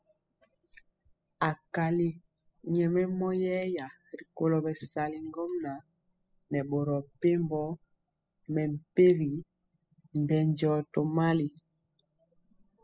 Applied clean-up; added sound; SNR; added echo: classical method spectral subtraction.